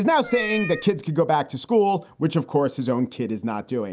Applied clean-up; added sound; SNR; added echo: none; Meow; 10 dB; none.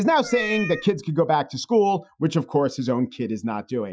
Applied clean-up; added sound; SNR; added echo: classical method Wiener filter.